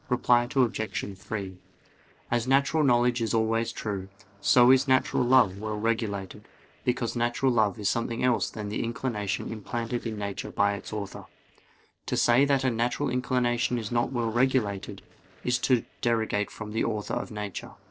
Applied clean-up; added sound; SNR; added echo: neural separator model SepFormer DNS4.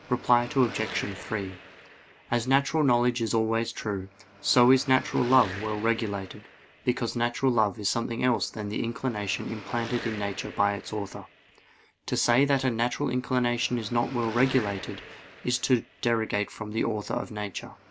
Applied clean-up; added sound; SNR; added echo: none; Car passing by / Traffic noise, roadway noise / Engine; 17 dB; none.